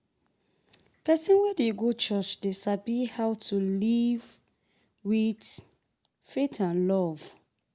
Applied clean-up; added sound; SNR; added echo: none; none; none; none.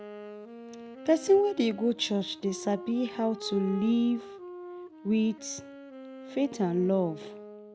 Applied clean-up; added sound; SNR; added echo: none; Wind instrument, woodwind instrument; 14 dB; none.